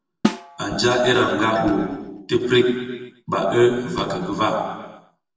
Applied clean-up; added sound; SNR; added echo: none; Snare drum; 8 dB; reverberation time 1.3 s.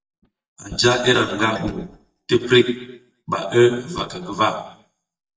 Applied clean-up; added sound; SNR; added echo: neural mask model DeepFilterNet 3.